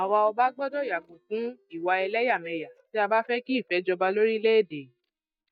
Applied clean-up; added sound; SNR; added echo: neural mask model DeepFilterNet 3.